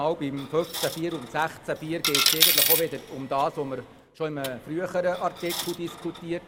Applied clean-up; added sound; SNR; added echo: none; Coin (dropping); 0 dB; none.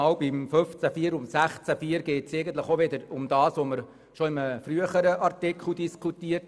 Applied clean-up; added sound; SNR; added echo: none; none; none; none.